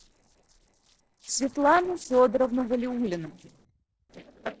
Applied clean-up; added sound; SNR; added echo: neural separator model SepFormer DNS4.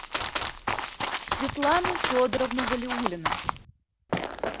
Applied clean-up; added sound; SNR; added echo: none; Run; -1 dB; none.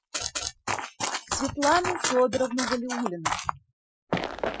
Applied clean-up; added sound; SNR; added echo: classical method Wiener filter.